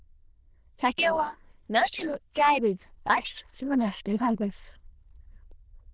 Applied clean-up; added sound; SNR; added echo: neural diffusion model UNIVERSE++.